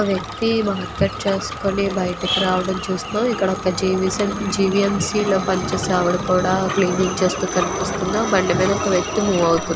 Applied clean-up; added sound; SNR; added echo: none; Insect + Bicycle; 15 dB; none.